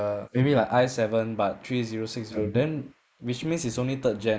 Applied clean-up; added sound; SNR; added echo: neural mask model Resemble Enhance denoiser.